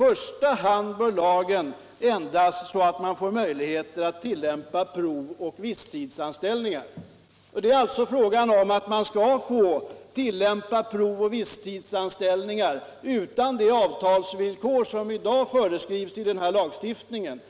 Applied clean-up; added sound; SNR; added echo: none; none; none; none.